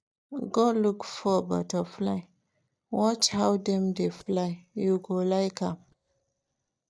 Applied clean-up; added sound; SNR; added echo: neural mask model DeepFilterNet 3.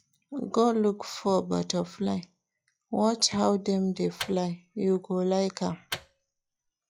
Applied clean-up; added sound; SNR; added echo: classical method log-MMSE.